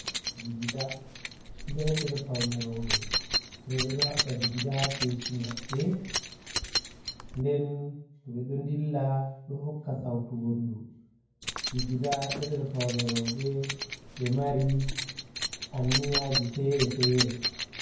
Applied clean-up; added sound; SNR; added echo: none; Keys jangling; 3 dB; reverberation time 0.9 s.